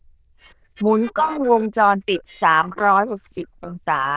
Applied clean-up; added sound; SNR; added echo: neural diffusion model UNIVERSE++.